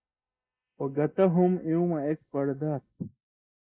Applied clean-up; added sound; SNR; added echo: neural mask model Resemble Enhance denoiser.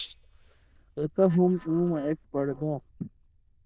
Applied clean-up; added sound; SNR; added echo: neural diffusion model UNIVERSE++.